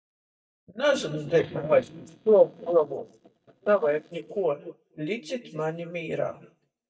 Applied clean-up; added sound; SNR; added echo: neural mask model DeepFilterNet 3.